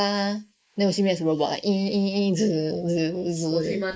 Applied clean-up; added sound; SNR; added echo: neural mask model Resemble Enhance denoiser.